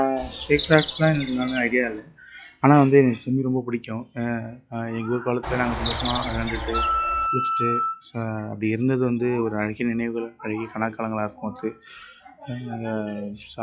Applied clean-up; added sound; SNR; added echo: classical method log-MMSE.